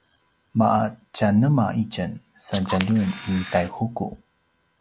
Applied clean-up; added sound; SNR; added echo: none; Camera; 9 dB; none.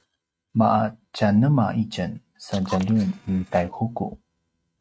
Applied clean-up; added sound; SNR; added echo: neural mask model RNNoise.